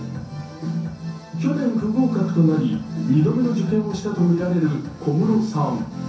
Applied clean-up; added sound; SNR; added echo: none; none; none; reverberation time 0.6 s.